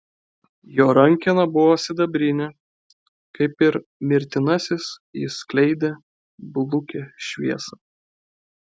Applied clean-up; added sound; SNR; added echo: none; none; none; none.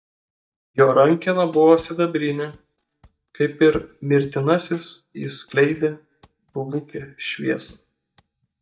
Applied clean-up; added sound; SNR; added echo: neural mask model DeepFilterNet 3.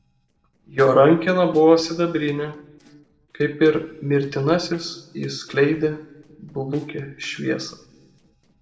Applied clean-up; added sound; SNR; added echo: neural separator model SepFormer DNS4.